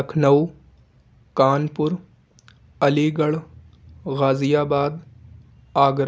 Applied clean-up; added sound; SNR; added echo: none; none; none; none.